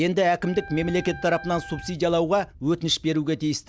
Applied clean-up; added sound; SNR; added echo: none; Wind instrument, woodwind instrument; 18 dB; none.